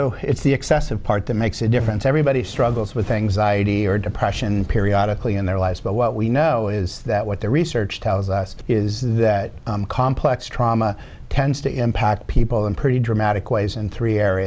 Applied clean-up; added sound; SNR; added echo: none; none; none; none.